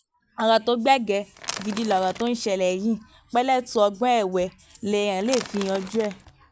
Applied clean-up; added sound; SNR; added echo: none; Crackle / Crushing / Wood; 11 dB; none.